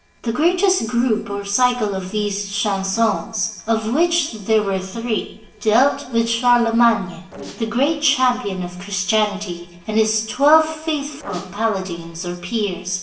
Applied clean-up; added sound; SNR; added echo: neural separator model SepFormer DNS4.